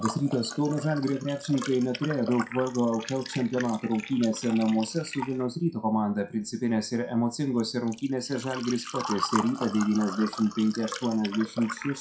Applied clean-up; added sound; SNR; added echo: classical method WPE with log-MMSE.